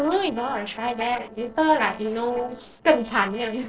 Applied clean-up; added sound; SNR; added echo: neural separator model SepFormer DNS4.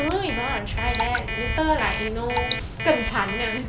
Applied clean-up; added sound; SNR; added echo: none; Alarm + Drip / Water; 4 dB; none.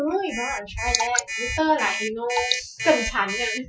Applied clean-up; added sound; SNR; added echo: classical method Wiener filter.